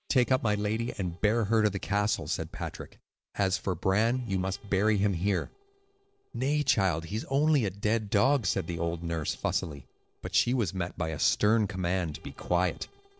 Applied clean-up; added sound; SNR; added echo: neural separator model SepFormer DNS4.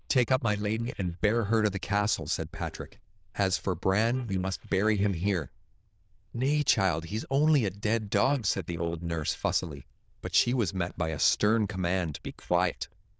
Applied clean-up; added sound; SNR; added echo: neural diffusion model UNIVERSE++.